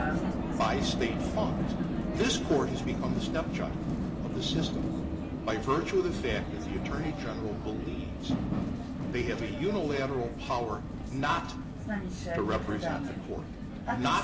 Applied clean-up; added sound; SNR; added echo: none; Vehicle; -1 dB; reverberation time 0.9 s.